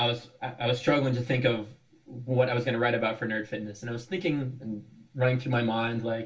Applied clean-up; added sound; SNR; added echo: none; none; none; reverberation time 0.2 s.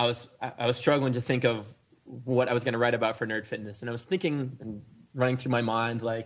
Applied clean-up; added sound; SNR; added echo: none; none; none; none.